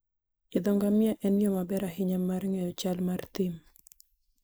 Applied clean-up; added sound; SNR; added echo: neural mask model Resemble Enhance denoiser.